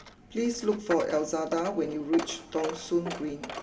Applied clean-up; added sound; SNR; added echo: none; Coin (dropping); 11 dB; reverberation time 1.3 s.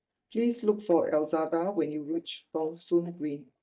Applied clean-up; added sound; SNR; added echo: neural mask model DeepFilterNet 3.